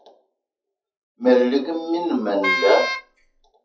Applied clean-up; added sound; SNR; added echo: classical method WPE with log-MMSE.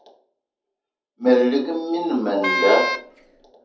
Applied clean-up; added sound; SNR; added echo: none; Wind instrument, woodwind instrument; 3 dB; reverberation time 0.7 s.